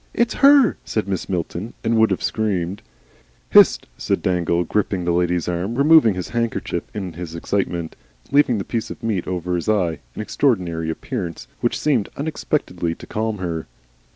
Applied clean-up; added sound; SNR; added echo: none; none; none; none.